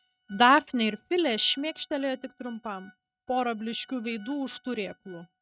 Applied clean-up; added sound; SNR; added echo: neural mask model RNNoise.